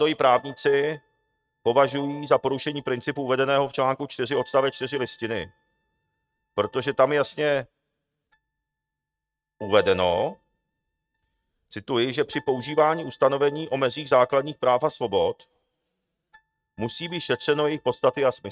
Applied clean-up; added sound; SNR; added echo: neural mask model RNNoise.